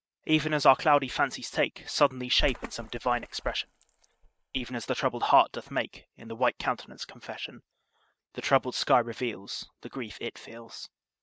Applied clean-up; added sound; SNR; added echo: neural mask model RNNoise.